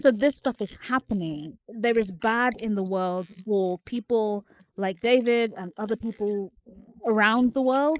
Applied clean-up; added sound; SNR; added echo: neural mask model Resemble Enhance denoiser.